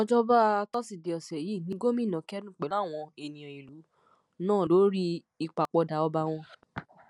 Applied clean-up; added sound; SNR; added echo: none; none; none; none.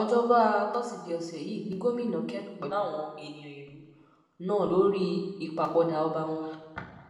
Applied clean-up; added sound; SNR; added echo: none; none; none; reverberation time 1.2 s.